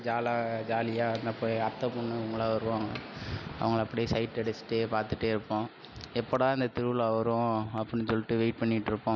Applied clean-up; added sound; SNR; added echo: none; none; none; none.